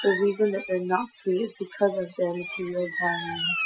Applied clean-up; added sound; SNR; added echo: classical method Wiener filter.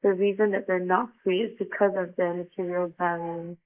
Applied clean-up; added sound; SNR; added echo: neural mask model Resemble Enhance denoiser.